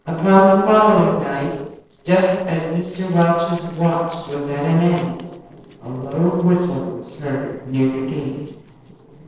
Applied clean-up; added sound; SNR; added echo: neural separator model SepFormer DNS4.